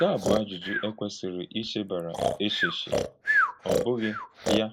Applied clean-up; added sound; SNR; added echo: neural mask model Resemble Enhance denoiser.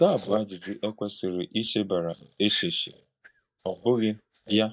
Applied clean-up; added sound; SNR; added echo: neural mask model DeepFilterNet 3.